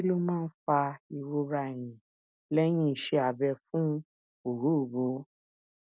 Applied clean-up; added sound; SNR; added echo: none; none; none; none.